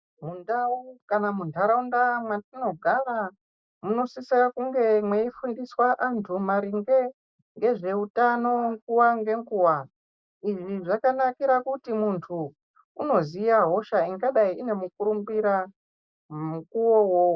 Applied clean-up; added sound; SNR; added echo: neural mask model Resemble Enhance denoiser.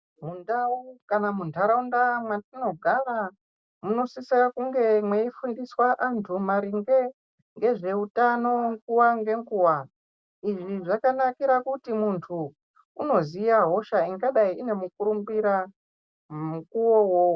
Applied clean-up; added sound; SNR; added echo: none; none; none; none.